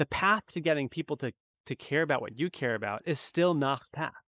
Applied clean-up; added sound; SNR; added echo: neural mask model Resemble Enhance denoiser.